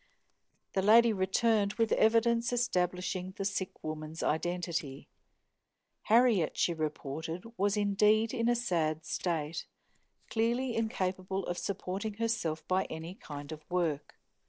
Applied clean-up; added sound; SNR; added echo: neural separator model SepFormer DNS4.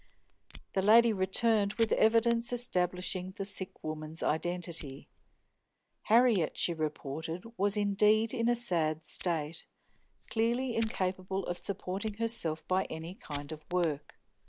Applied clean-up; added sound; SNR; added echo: none; Fire; 19 dB; none.